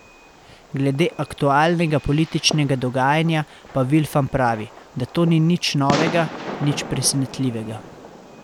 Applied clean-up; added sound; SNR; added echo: none; Fireworks; 12 dB; none.